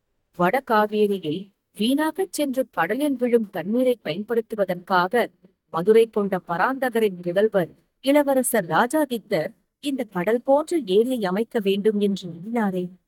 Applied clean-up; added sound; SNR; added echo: neural mask model DeepFilterNet 3.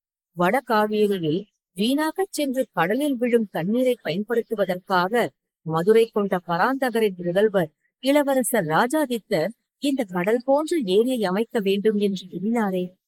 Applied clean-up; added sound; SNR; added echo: neural mask model Resemble Enhance denoiser.